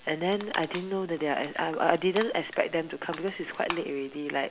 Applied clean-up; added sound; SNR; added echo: none; Crushing; 14 dB; none.